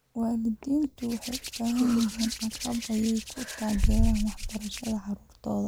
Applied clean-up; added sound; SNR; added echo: none; Hands; 3 dB; none.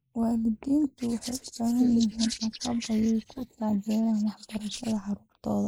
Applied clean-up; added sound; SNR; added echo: neural mask model Resemble Enhance denoiser.